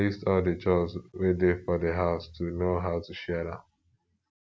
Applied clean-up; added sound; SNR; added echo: none; none; none; none.